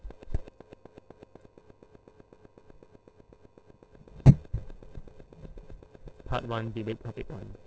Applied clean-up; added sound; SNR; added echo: neural separator model SepFormer DNS4.